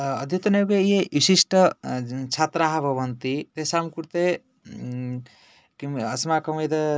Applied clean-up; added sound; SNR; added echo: none; none; none; none.